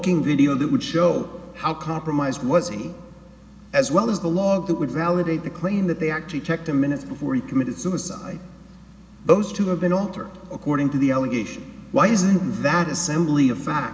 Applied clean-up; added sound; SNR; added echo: none; none; none; none.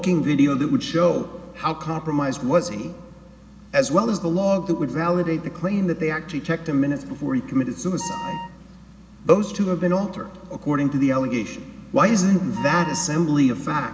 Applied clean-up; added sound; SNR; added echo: none; Wind instrument, woodwind instrument; 12 dB; none.